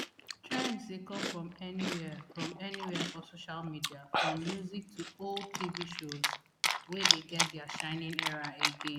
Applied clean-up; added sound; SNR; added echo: none; Chewing, mastication; -4 dB; none.